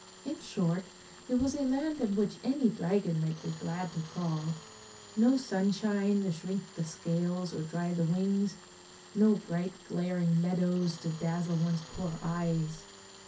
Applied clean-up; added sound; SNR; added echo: none; Tools; 20 dB; reverberation time 0.3 s.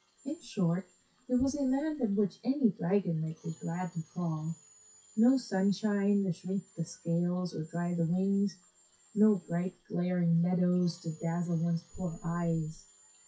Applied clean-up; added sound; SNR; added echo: classical method WPE with log-MMSE.